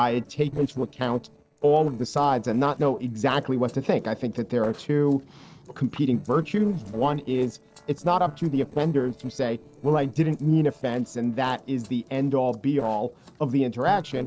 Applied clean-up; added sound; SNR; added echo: neural separator model SepFormer DNS4.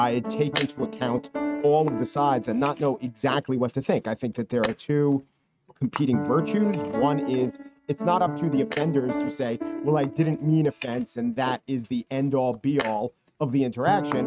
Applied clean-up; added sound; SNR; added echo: neural mask model RNNoise.